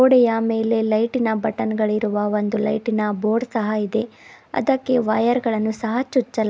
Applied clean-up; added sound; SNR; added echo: none; none; none; none.